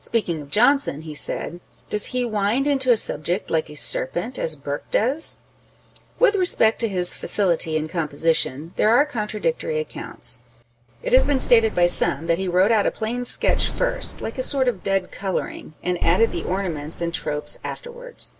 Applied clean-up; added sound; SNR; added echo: none; Boom; 5 dB; none.